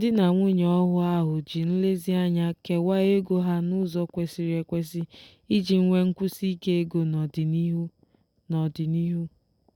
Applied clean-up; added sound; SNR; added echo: none; none; none; none.